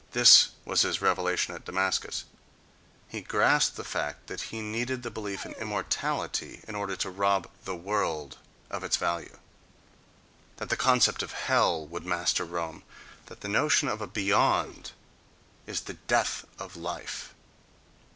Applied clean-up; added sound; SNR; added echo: none; Dog; 19 dB; none.